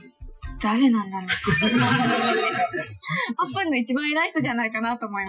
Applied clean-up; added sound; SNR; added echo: classical method Wiener filter.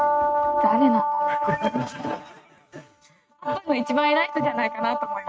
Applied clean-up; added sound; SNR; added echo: neural mask model RNNoise.